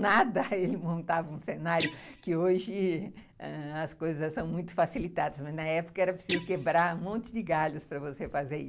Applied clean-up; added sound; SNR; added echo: none; Guitar; 11 dB; none.